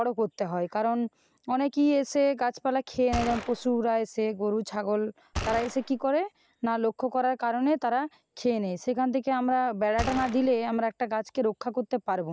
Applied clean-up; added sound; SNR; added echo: none; Gunshot, gunfire; 8 dB; none.